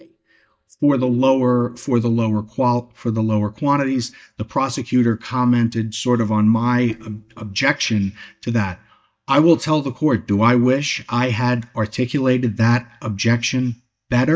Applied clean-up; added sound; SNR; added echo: neural mask model DeepFilterNet 3.